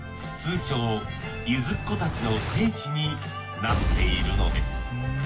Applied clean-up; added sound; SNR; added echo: none; Explosion; 1 dB; reverberation time 0.2 s.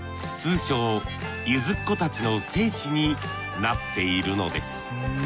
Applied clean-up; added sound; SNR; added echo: none; none; none; none.